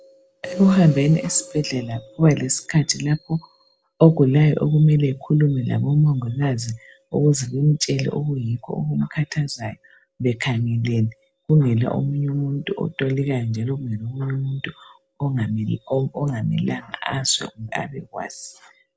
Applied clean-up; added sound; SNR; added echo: none; none; none; none.